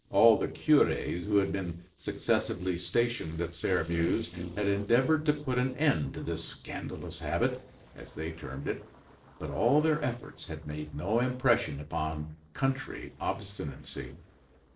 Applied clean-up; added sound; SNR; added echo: neural separator model SepFormer DNS4.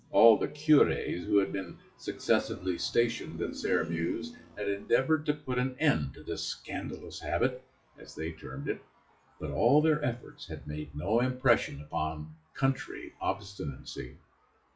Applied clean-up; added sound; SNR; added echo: classical method WPE with log-MMSE.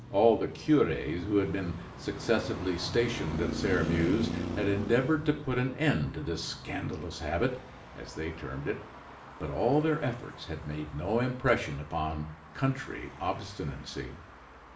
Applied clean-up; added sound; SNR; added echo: none; Traffic noise, roadway noise; 10 dB; reverberation time 0.5 s.